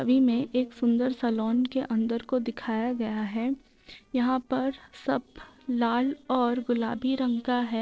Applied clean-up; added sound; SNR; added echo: neural separator model SepFormer DNS4.